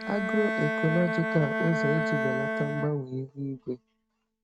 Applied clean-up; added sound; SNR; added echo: neural mask model RNNoise.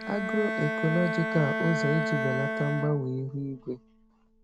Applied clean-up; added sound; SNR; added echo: none; Bowed string instrument; 3 dB; none.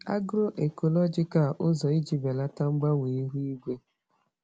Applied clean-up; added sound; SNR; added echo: none; none; none; none.